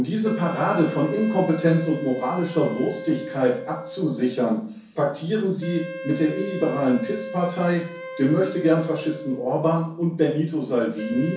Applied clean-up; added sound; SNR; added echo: none; Wind instrument, woodwind instrument; 12 dB; reverberation time 0.6 s.